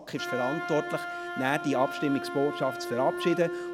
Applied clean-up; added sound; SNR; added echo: none; Wind instrument, woodwind instrument; 6 dB; none.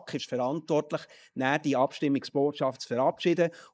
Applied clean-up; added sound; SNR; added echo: neural mask model Resemble Enhance denoiser.